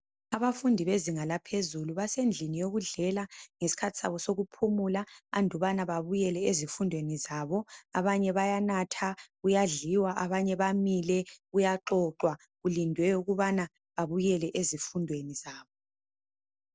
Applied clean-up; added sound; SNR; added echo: none; none; none; none.